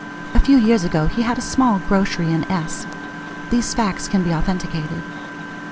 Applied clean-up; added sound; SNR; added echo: none; Engine; 12 dB; none.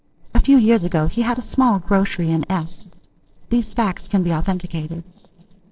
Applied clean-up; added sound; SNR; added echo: neural separator model SepFormer DNS4.